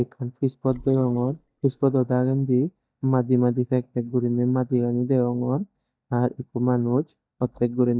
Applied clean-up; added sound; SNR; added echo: neural mask model DeepFilterNet 3.